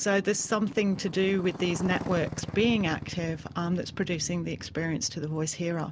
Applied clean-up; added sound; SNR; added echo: none; Motorcycle; 11 dB; none.